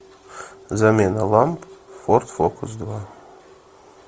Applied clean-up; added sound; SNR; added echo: none; none; none; none.